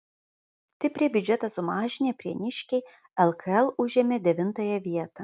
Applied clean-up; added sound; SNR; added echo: none; none; none; none.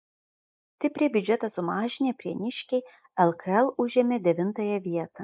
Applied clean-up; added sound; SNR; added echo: neural mask model Resemble Enhance denoiser.